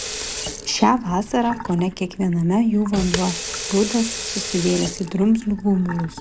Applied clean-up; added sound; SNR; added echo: none; Sink (filling or washing) / Water tap, faucet; 9 dB; none.